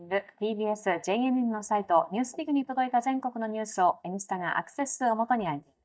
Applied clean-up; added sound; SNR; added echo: neural mask model DeepFilterNet 3.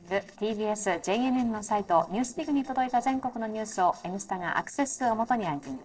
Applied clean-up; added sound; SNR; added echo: neural separator model SepFormer DNS4.